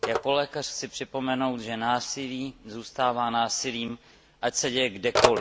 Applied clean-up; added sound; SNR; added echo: none; Telephone; 5 dB; none.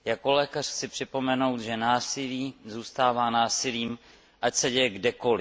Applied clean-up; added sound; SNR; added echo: none; none; none; none.